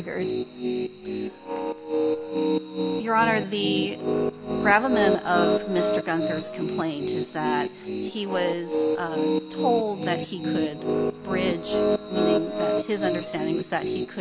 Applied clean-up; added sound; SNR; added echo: none; Piano; -2 dB; none.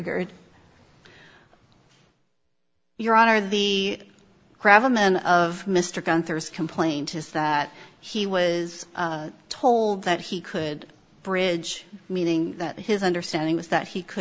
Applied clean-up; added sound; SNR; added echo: none; none; none; none.